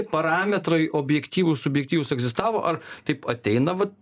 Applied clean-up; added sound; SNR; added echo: neural mask model Resemble Enhance denoiser.